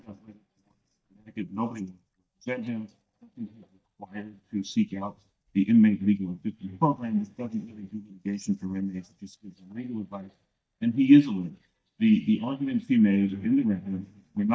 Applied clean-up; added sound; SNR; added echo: neural mask model DeepFilterNet 3.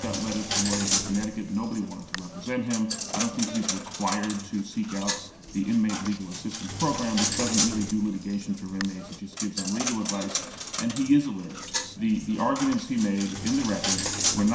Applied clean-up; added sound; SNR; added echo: none; Coin (dropping); 4 dB; reverberation time 0.7 s.